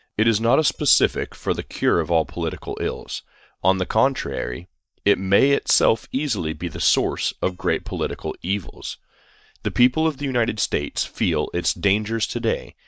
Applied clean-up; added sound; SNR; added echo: neural mask model DeepFilterNet 3.